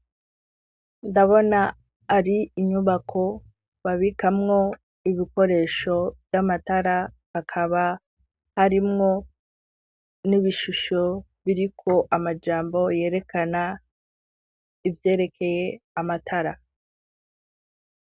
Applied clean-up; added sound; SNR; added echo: none; none; none; none.